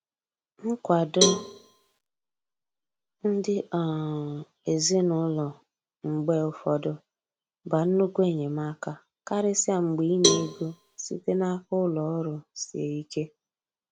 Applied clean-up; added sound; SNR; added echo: none; Cowbell; 2 dB; none.